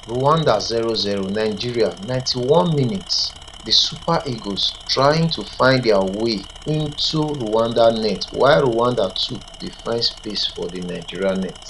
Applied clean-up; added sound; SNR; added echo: none; Tools; 18 dB; none.